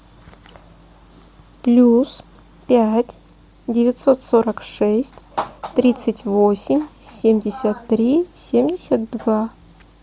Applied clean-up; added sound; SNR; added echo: none; none; none; none.